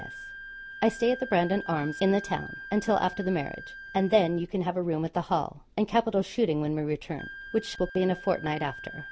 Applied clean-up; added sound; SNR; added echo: none; Wind instrument, woodwind instrument; 15 dB; none.